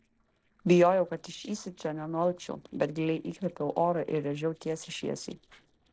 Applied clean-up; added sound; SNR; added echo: neural separator model SepFormer DNS4.